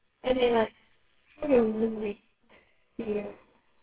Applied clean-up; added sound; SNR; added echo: neural separator model SepFormer WHAMR!.